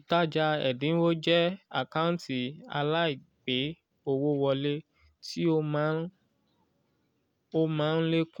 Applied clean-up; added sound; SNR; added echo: none; none; none; none.